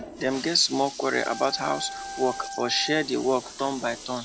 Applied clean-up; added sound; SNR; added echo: none; Wind instrument, woodwind instrument + Toilet flush; 11 dB; none.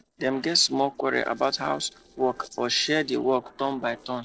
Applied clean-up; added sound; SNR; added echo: neural separator model SepFormer DNS4.